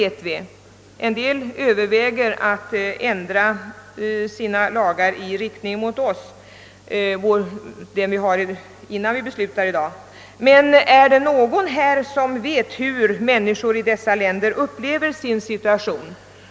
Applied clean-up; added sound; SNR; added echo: none; none; none; none.